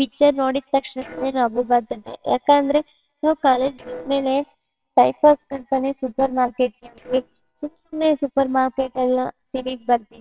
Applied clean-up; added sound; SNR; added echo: neural separator model SepFormer WHAMR!.